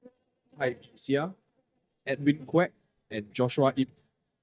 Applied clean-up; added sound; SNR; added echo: neural mask model DeepFilterNet 3.